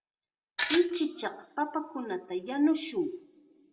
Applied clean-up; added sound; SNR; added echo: none; Tools; -2 dB; reverberation time 0.8 s.